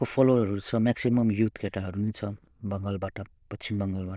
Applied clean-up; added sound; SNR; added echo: neural diffusion model UNIVERSE++.